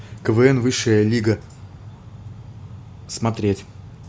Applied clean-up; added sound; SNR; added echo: none; Train; 17 dB; none.